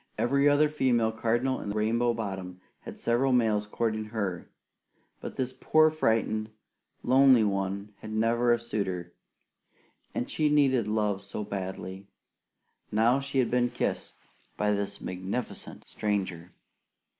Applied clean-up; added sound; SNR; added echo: none; none; none; none.